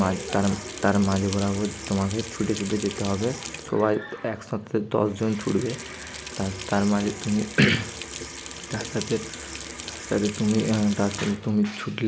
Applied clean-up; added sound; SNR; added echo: none; Sink (filling or washing) / Water tap, faucet; 12 dB; none.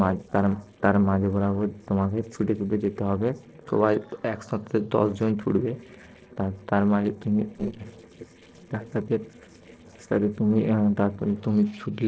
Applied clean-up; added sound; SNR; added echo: neural separator model SepFormer DNS4.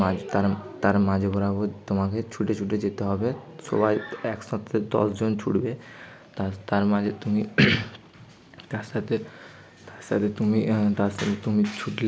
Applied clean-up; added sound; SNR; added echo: none; none; none; none.